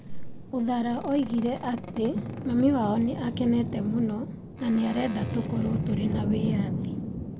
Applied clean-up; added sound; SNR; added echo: none; Boat, Water vehicle; 5 dB; none.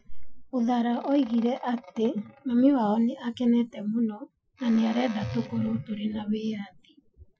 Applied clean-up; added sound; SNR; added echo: classical method Wiener filter.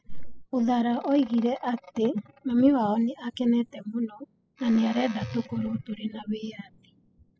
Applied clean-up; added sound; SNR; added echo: classical method spectral subtraction.